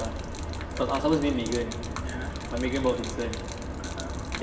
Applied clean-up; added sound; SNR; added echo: none; Gurgling / Liquid; 13 dB; reverberation time 2.0 s.